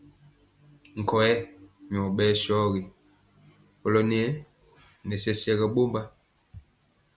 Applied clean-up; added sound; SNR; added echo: none; none; none; none.